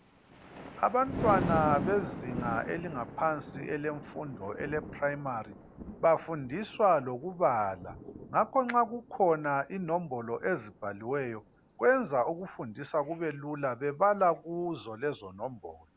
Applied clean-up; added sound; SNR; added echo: none; Thunder; 11 dB; none.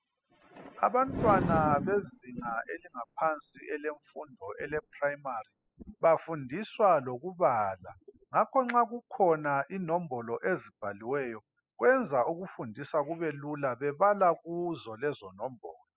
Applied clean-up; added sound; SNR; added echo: classical method spectral subtraction.